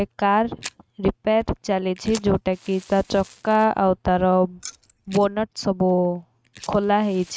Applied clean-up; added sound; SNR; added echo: neural mask model RNNoise.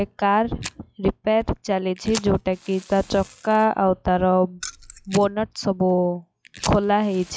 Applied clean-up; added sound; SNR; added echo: classical method log-MMSE.